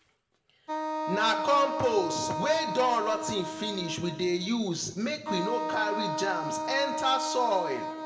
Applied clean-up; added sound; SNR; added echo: none; Wind instrument, woodwind instrument; 4 dB; reverberation time 1.2 s.